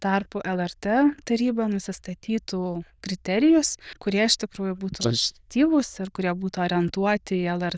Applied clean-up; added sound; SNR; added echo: neural diffusion model UNIVERSE++.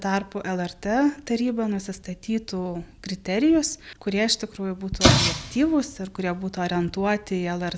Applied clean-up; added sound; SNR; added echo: none; Explosion; -1 dB; none.